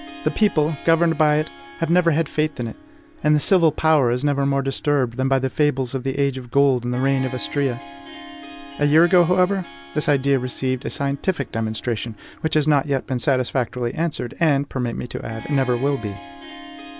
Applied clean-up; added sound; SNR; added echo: none; Harp; 20 dB; none.